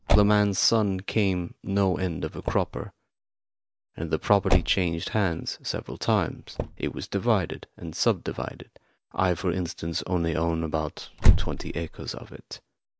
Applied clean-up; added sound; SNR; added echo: none; Motor vehicle (road); 2 dB; none.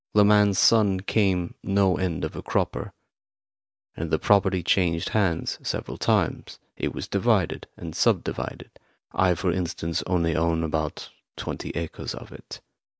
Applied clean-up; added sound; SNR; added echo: none; none; none; none.